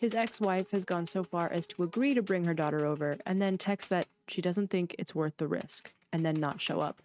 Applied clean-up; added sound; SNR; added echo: neural mask model RNNoise.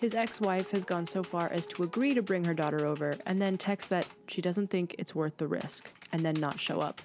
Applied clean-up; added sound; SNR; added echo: none; Computer keyboard + Guitar; 18 dB; none.